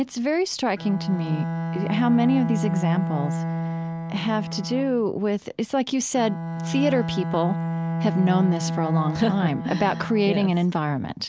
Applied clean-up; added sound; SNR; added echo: none; Bowed string instrument; 5 dB; none.